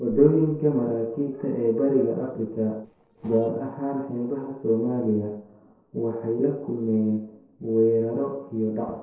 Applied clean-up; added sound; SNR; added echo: neural separator model SepFormer DNS4.